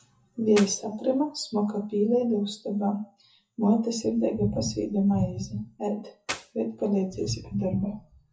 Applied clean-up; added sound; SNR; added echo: classical method WPE with log-MMSE.